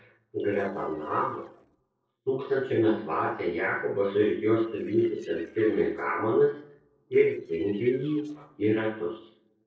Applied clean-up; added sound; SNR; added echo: neural separator model SepFormer DNS4.